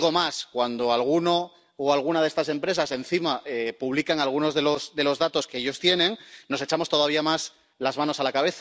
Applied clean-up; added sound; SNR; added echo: none; none; none; none.